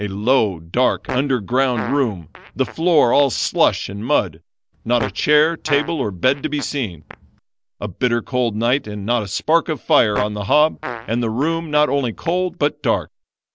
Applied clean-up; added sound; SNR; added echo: none; Fart; 16 dB; none.